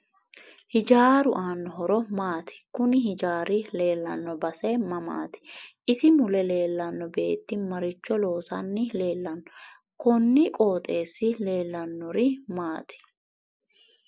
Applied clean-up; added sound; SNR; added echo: neural mask model Resemble Enhance denoiser.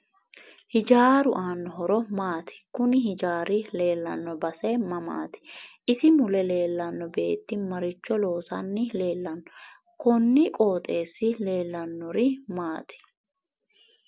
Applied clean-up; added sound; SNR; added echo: none; none; none; none.